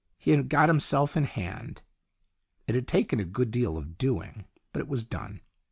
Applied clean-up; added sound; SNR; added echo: none; none; none; none.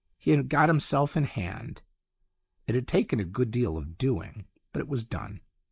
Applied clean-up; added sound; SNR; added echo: neural mask model Resemble Enhance denoiser.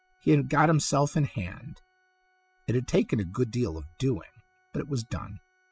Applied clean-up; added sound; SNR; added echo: classical method spectral subtraction.